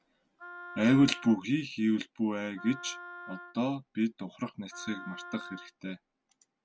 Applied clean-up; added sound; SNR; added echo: none; Wind instrument, woodwind instrument; 17 dB; none.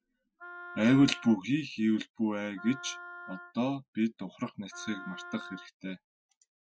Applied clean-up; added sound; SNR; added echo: classical method Wiener filter.